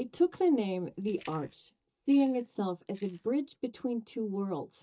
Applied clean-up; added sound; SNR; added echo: neural mask model DeepFilterNet 3.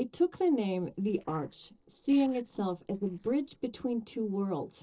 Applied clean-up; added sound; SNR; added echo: neural separator model SepFormer DNS4.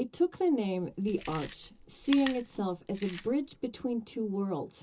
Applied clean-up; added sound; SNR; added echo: none; Chewing, mastication; 17 dB; reverberation time 0.2 s.